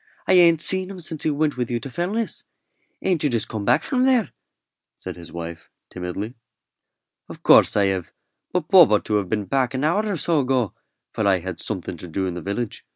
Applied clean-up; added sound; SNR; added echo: none; none; none; none.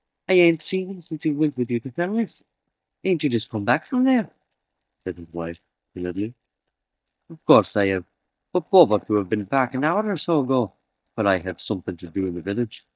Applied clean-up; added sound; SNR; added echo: neural mask model DeepFilterNet 3.